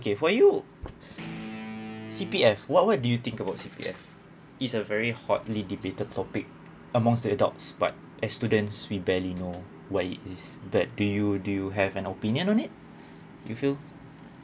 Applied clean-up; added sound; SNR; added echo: none; Guitar; 12 dB; none.